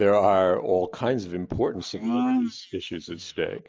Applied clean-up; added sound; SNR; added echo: neural mask model Resemble Enhance denoiser.